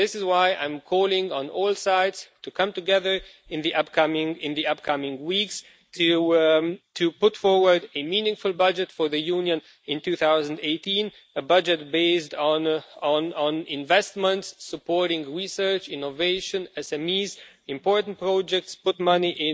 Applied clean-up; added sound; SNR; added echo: neural mask model Resemble Enhance denoiser.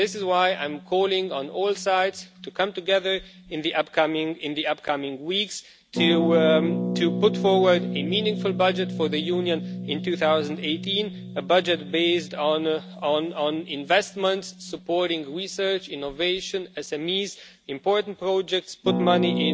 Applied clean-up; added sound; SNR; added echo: none; Harp; 8 dB; none.